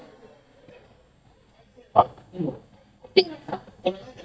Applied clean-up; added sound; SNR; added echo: neural mask model DeepFilterNet 3.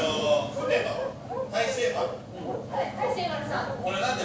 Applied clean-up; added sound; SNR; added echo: none; Bark; 5 dB; reverberation time 0.7 s.